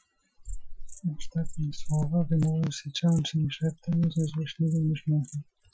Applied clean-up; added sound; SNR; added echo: classical method Wiener filter.